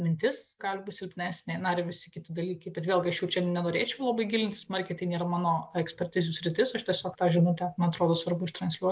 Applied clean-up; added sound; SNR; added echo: neural mask model Resemble Enhance denoiser.